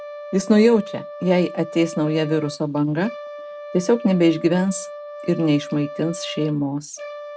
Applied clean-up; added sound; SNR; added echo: none; Brass instrument; 14 dB; none.